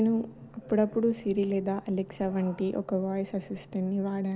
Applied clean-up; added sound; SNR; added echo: none; none; none; none.